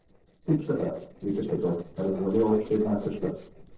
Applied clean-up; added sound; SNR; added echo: neural separator model SepFormer DNS4.